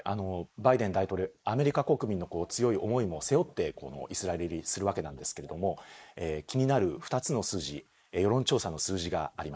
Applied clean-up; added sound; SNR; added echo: neural mask model Resemble Enhance denoiser.